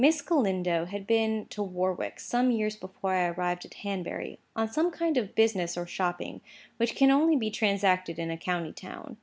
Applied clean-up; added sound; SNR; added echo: none; none; none; none.